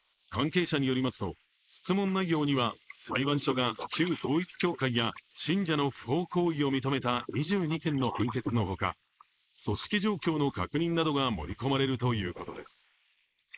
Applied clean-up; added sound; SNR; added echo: neural mask model Resemble Enhance denoiser.